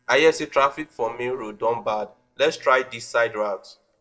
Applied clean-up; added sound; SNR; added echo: neural separator model SepFormer DNS4.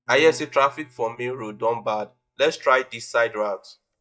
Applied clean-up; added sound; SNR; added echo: neural mask model DeepFilterNet 3.